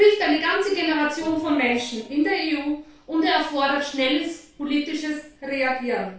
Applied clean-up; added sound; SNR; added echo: neural separator model SepFormer DNS4.